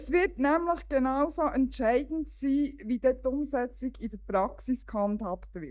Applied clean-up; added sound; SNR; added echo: neural mask model DeepFilterNet 3.